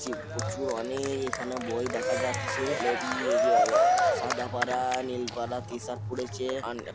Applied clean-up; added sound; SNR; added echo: none; Cheering; -3 dB; none.